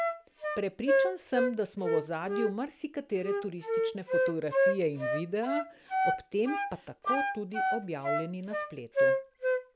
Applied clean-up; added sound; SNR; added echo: none; Wind instrument, woodwind instrument; -3 dB; none.